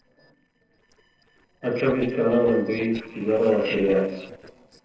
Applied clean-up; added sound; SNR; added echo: neural separator model SepFormer DNS4.